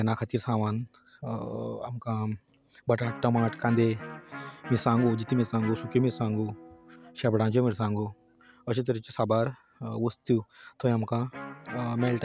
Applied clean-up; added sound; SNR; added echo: none; Electric guitar; 17 dB; none.